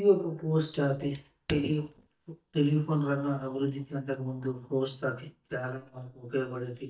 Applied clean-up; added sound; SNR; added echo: neural mask model DeepFilterNet 3.